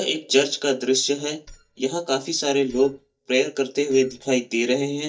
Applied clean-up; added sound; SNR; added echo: neural mask model DeepFilterNet 3.